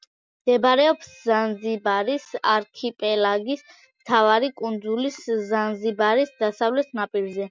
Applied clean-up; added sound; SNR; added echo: none; none; none; none.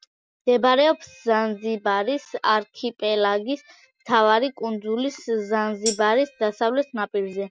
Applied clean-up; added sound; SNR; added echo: none; Tambourine; 11 dB; none.